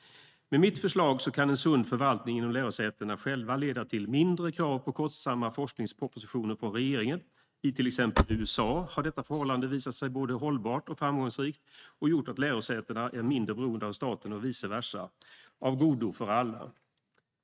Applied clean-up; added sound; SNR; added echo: neural mask model RNNoise.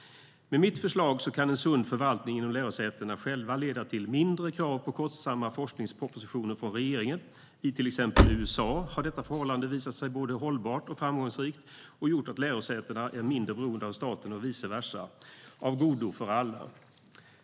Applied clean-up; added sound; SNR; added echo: none; Slam; -4 dB; none.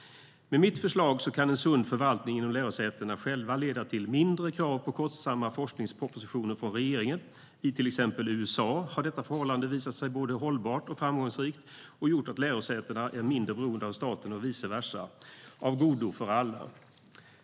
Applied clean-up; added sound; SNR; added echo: none; none; none; none.